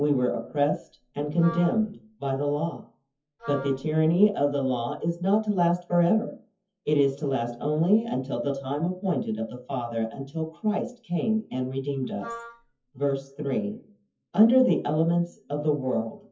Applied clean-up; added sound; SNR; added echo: classical method WPE with log-MMSE.